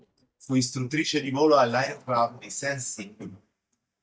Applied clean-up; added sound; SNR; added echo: neural mask model DeepFilterNet 3.